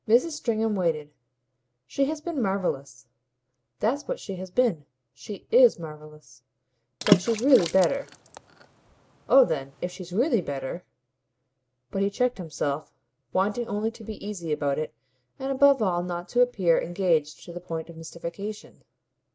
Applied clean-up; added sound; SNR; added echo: none; Water / Splash, splatter; 4 dB; none.